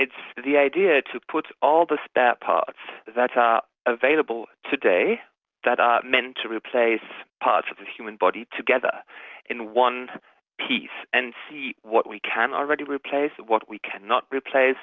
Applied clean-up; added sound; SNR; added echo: none; none; none; none.